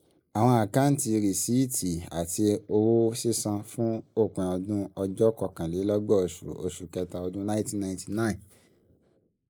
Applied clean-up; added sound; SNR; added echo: neural mask model Resemble Enhance denoiser.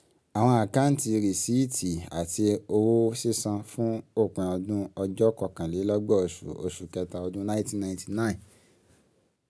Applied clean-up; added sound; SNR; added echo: none; none; none; none.